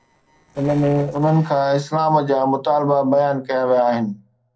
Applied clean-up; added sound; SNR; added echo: neural separator model SepFormer DNS4.